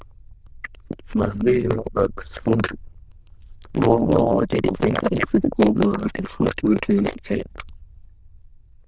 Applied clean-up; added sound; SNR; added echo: neural diffusion model UNIVERSE++.